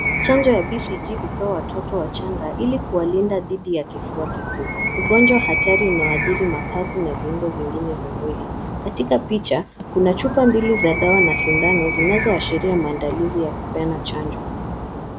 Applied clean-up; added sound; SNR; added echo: none; Animal; 3 dB; none.